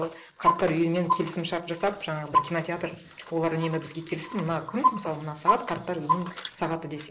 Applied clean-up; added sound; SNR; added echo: neural mask model Resemble Enhance denoiser.